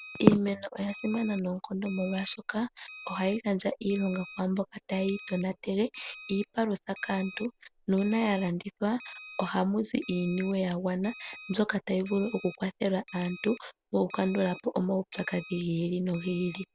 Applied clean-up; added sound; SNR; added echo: none; Alarm; 15 dB; none.